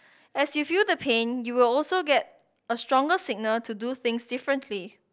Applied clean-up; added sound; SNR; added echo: none; none; none; none.